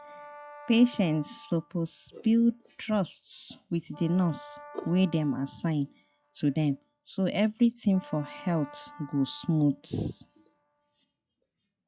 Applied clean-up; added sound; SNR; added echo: classical method log-MMSE.